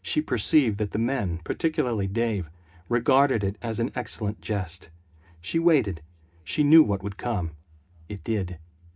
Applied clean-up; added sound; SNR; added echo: none; none; none; reverberation time 0.3 s.